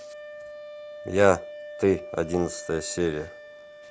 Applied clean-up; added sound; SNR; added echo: none; Wind instrument, woodwind instrument; 13 dB; none.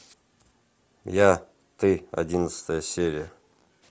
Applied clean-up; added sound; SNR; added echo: none; none; none; none.